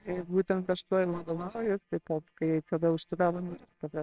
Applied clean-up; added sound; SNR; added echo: neural separator model SepFormer WHAMR!.